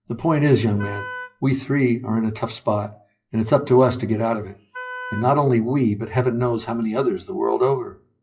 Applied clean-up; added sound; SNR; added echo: classical method WPE with log-MMSE.